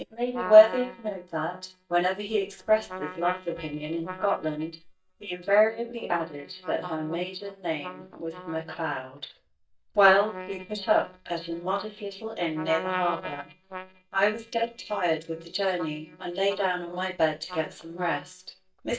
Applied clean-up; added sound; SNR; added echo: neural mask model DeepFilterNet 3.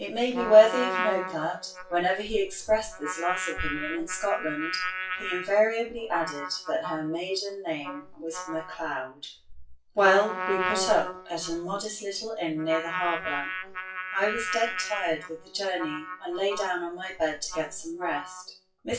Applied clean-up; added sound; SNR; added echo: classical method WPE with log-MMSE.